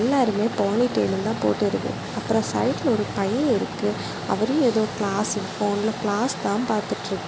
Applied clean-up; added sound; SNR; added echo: none; none; none; none.